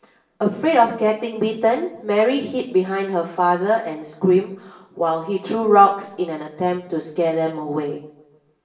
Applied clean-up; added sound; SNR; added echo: none; none; none; reverberation time 0.8 s.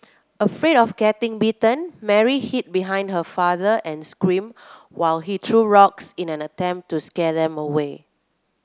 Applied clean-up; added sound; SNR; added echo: none; none; none; none.